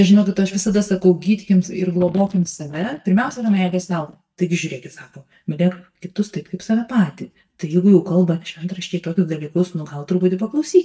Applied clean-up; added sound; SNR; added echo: neural mask model DeepFilterNet 3.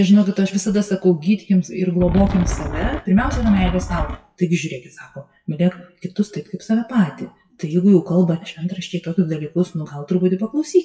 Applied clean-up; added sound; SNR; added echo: classical method WPE with log-MMSE.